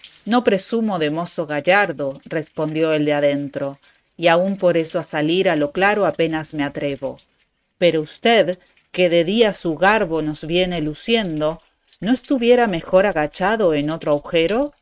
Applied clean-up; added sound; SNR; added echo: neural mask model RNNoise.